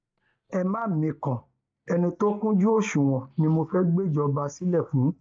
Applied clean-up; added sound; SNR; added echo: neural mask model DeepFilterNet 3.